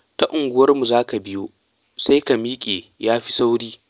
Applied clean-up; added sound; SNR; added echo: none; none; none; none.